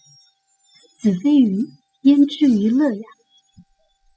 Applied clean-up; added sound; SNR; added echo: classical method spectral subtraction.